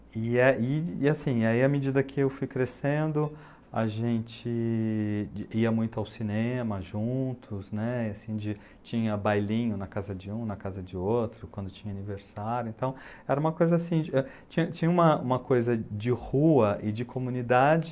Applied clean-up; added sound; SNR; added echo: none; none; none; none.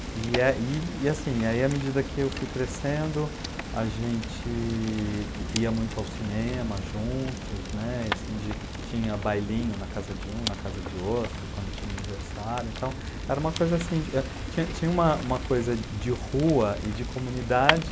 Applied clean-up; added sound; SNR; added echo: none; Fire; 5 dB; none.